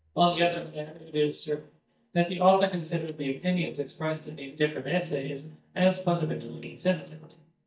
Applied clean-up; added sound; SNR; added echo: neural mask model DeepFilterNet 3.